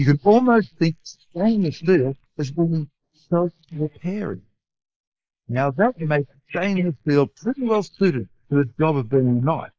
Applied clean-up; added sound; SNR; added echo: neural mask model Resemble Enhance denoiser.